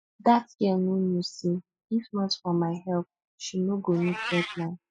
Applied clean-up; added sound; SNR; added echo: classical method spectral subtraction.